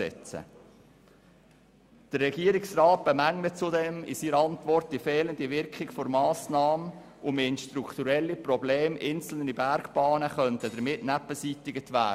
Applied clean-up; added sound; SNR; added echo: none; none; none; none.